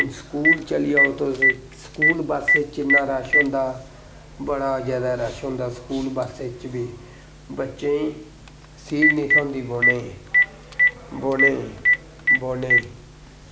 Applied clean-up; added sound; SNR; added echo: none; Telephone; -3 dB; none.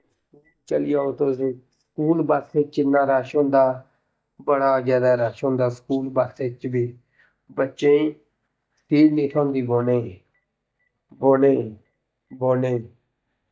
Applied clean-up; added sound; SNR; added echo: neural mask model DeepFilterNet 3.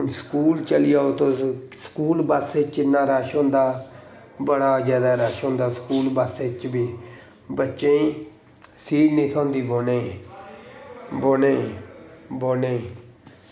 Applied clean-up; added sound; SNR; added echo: none; none; none; none.